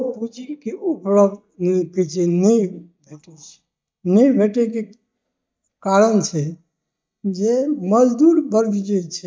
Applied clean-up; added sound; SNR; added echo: neural mask model DeepFilterNet 3.